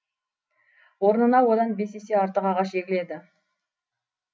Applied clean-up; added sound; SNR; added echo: none; none; none; none.